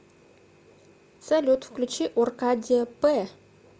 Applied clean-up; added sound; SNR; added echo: none; none; none; none.